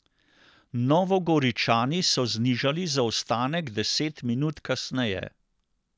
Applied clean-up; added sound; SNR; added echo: none; none; none; none.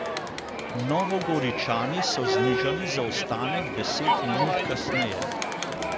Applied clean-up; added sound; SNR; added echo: none; Crowd; -2 dB; none.